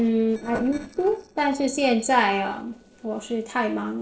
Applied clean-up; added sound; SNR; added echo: neural separator model SepFormer DNS4.